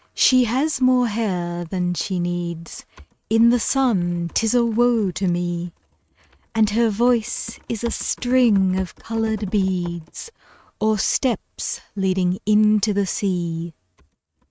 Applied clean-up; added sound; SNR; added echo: neural mask model RNNoise.